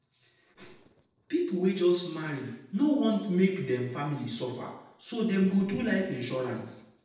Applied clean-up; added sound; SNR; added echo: neural separator model SepFormer DNS4.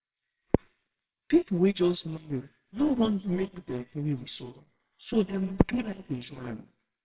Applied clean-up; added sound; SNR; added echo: neural separator model SepFormer WHAMR!.